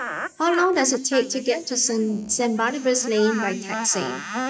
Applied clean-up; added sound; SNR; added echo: neural mask model Resemble Enhance denoiser.